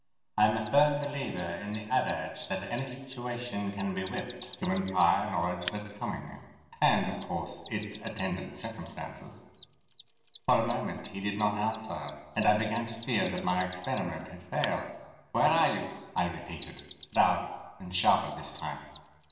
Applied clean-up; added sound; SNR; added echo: none; Mechanisms; 17 dB; reverberation time 1.1 s.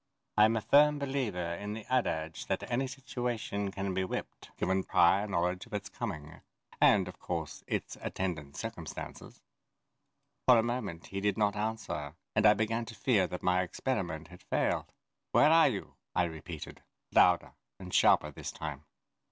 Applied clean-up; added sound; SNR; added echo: none; none; none; none.